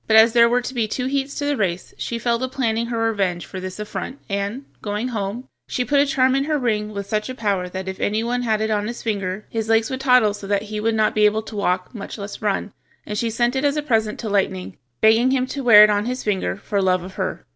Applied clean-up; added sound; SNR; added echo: none; none; none; none.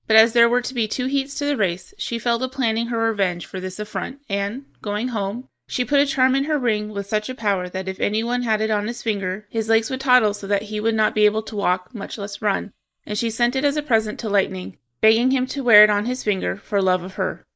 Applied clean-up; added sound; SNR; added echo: neural mask model Resemble Enhance denoiser.